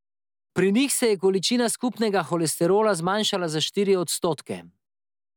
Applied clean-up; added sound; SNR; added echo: none; none; none; none.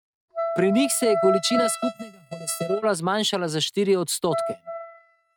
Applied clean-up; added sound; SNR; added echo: neural mask model RNNoise.